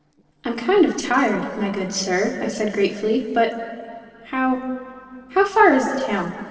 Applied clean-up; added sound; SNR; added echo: neural separator model SepFormer DNS4.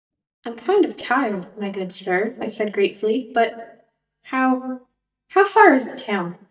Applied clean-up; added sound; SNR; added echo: neural mask model DeepFilterNet 3.